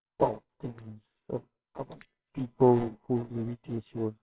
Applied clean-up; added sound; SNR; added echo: neural separator model SepFormer WHAMR!.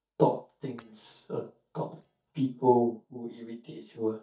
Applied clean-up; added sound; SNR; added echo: neural mask model DeepFilterNet 3.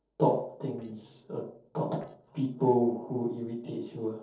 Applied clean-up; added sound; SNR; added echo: neural separator model SepFormer DNS4.